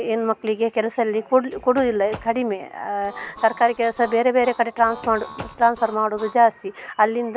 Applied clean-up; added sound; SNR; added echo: none; Harmonica + Run; 18 dB; none.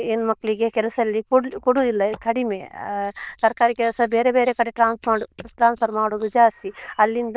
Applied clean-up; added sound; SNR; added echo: neural diffusion model UNIVERSE++.